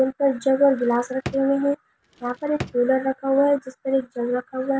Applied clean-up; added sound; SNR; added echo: none; Drawer open or close; 16 dB; none.